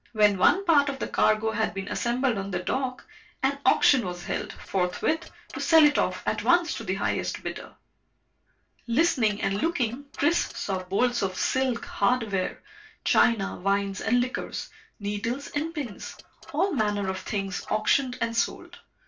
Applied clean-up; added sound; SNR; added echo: neural separator model SepFormer DNS4.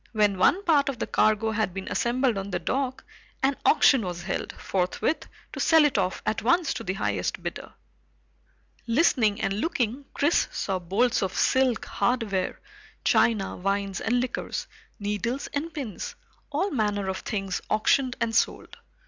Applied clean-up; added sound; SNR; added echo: none; none; none; none.